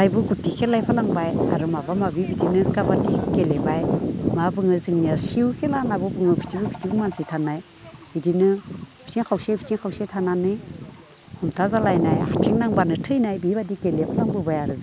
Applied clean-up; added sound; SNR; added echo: none; none; none; none.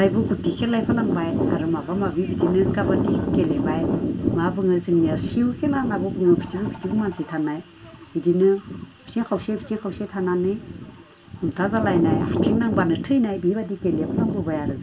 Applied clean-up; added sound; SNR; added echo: none; none; none; reverberation time 0.2 s.